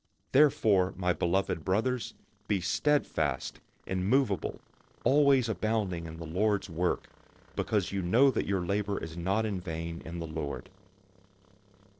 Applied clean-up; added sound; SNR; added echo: neural separator model SepFormer DNS4.